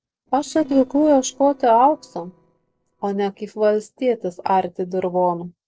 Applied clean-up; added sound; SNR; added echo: neural separator model SepFormer DNS4.